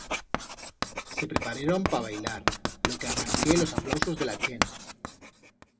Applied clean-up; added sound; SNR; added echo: none; Writing; -1 dB; reverberation time 1.1 s.